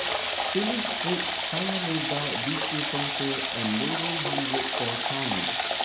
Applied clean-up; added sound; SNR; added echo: none; Water tap, faucet / Water; -4 dB; none.